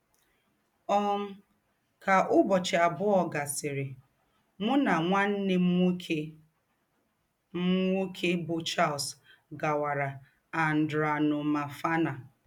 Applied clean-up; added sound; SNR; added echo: none; none; none; none.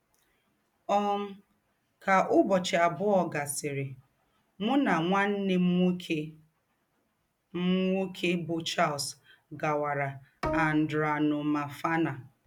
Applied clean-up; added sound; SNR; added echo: none; Bowed string instrument; 8 dB; none.